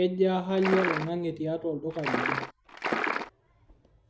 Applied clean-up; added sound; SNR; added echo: none; Liquid; 1 dB; none.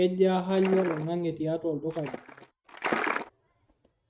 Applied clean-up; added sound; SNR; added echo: neural mask model RNNoise.